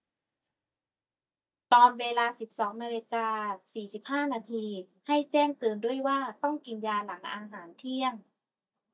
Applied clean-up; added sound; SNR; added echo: neural mask model DeepFilterNet 3.